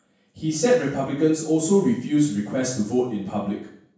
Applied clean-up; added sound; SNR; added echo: none; none; none; reverberation time 0.7 s.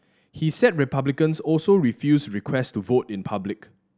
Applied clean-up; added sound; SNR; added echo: none; none; none; none.